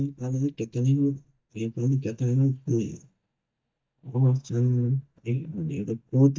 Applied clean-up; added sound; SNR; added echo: neural mask model DeepFilterNet 3.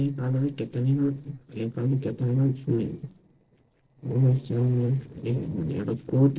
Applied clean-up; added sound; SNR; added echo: neural separator model SepFormer DNS4.